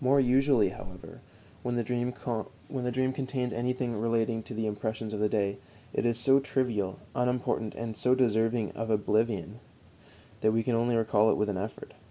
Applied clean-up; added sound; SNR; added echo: none; Wind; 9 dB; none.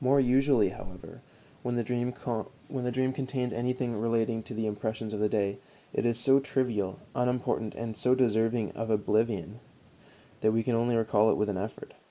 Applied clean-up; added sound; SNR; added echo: neural mask model Resemble Enhance denoiser.